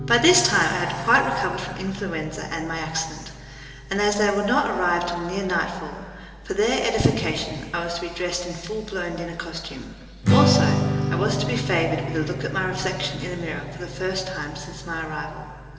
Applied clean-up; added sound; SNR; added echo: none; Strum; 5 dB; reverberation time 2.5 s.